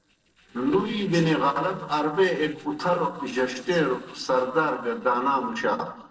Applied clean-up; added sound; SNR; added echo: neural separator model SepFormer DNS4.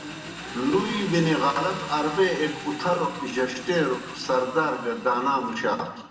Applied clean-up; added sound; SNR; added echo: none; Engine; 12 dB; reverberation time 0.9 s.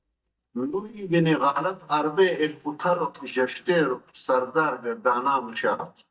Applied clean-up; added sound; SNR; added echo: neural mask model DeepFilterNet 3.